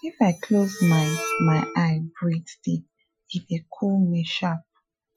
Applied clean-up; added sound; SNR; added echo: classical method Wiener filter.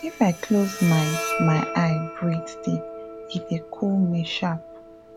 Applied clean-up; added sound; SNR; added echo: none; Bowed string instrument; 9 dB; none.